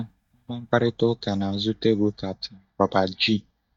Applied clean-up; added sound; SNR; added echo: neural mask model DeepFilterNet 3.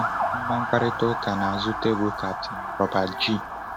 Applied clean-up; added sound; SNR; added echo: none; Motor vehicle (road) / Siren; 3 dB; none.